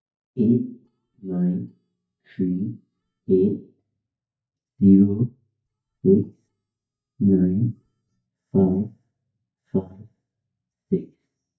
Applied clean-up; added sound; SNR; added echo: neural mask model DeepFilterNet 3.